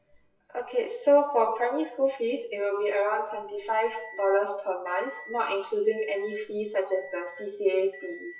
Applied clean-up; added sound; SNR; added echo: classical method WPE with log-MMSE.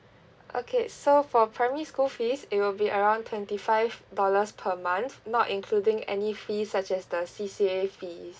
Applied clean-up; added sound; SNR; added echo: none; none; none; none.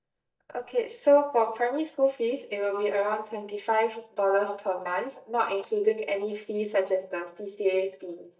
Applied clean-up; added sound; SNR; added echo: neural mask model DeepFilterNet 3.